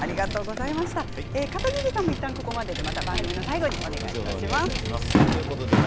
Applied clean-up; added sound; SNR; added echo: none; Fireworks + Vehicle; -2 dB; none.